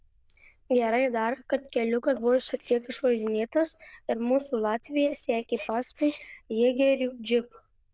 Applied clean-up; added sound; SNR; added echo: neural diffusion model UNIVERSE++.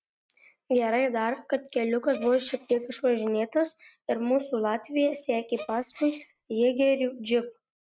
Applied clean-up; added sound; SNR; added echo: neural mask model RNNoise.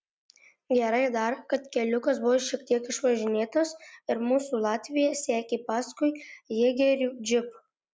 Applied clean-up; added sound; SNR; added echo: none; none; none; none.